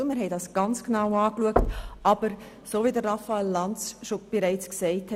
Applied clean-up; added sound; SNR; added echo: none; Knock / Wood; 5 dB; none.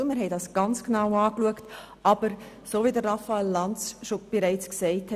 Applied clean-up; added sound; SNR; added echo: none; none; none; none.